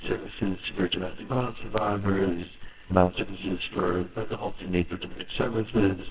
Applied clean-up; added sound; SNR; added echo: neural separator model SepFormer WHAMR!.